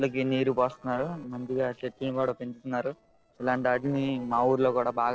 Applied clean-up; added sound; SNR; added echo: neural separator model SepFormer DNS4.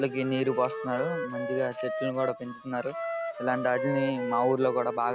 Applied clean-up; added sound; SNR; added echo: none; Wind instrument, woodwind instrument; 5 dB; none.